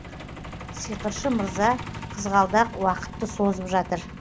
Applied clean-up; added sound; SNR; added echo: none; Truck; 10 dB; none.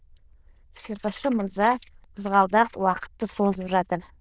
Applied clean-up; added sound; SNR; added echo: neural diffusion model UNIVERSE++.